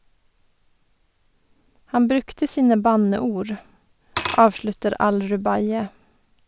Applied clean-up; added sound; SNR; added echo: none; Glass / Liquid; 14 dB; none.